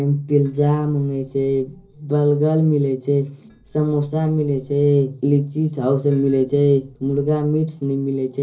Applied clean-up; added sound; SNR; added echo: neural separator model SepFormer DNS4.